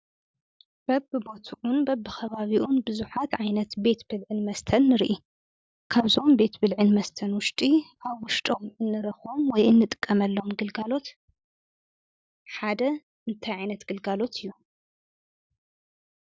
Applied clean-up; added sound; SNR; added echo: none; none; none; none.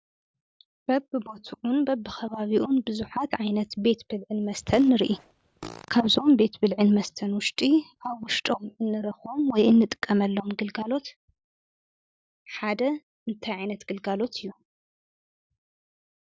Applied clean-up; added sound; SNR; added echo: none; Fart; 19 dB; none.